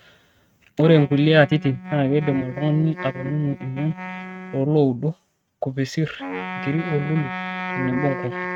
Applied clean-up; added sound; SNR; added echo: neural mask model RNNoise.